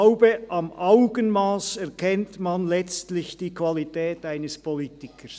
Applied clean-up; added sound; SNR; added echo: none; none; none; none.